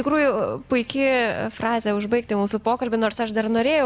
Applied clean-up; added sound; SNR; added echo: none; none; none; none.